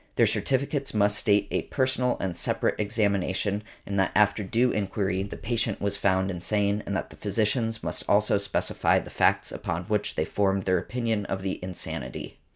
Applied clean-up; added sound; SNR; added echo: none; none; none; none.